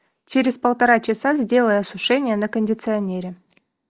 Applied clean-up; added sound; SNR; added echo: neural mask model DeepFilterNet 3.